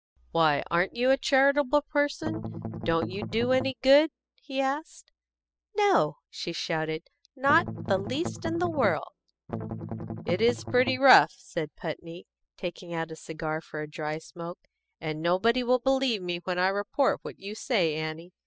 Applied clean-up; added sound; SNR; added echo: classical method spectral subtraction.